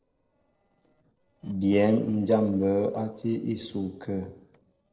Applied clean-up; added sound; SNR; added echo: neural separator model SepFormer DNS4.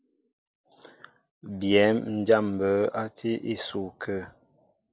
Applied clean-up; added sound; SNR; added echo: none; none; none; none.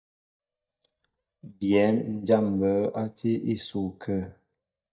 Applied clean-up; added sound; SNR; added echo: neural mask model DeepFilterNet 3.